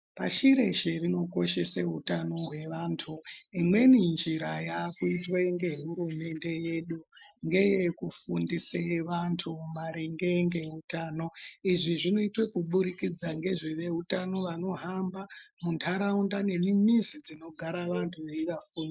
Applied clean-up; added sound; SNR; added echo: neural mask model Resemble Enhance denoiser.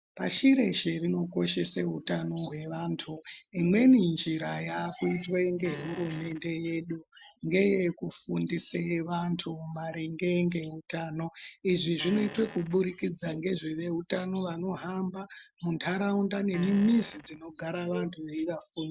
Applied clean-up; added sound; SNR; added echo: none; Fart; 16 dB; none.